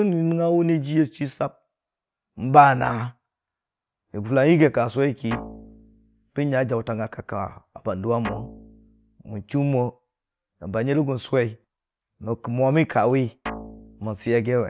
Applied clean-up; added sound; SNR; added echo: none; Guitar; 14 dB; none.